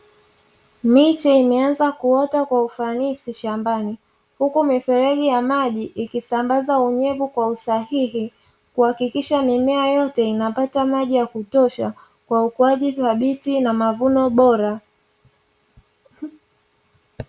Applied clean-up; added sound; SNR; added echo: none; none; none; none.